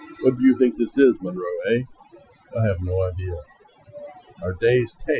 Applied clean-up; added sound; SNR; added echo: classical method Wiener filter.